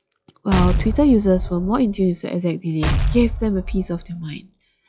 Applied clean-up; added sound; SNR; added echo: classical method log-MMSE.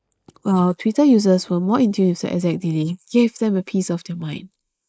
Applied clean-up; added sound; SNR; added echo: neural mask model Resemble Enhance denoiser.